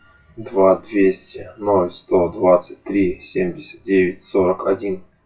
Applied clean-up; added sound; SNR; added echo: classical method WPE with log-MMSE.